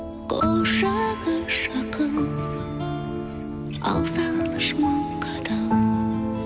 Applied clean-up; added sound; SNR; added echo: none; none; none; none.